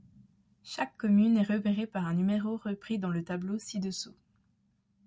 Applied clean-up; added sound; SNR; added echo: none; none; none; none.